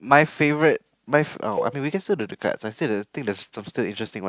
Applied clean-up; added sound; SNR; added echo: neural mask model RNNoise.